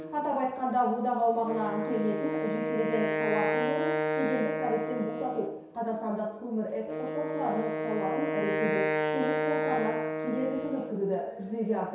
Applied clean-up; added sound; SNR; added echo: none; Wind instrument, woodwind instrument; 1 dB; reverberation time 0.7 s.